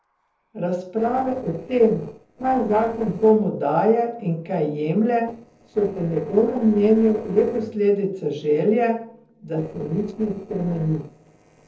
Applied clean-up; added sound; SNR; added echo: neural separator model SepFormer DNS4.